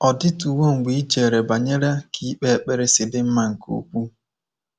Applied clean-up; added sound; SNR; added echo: none; none; none; none.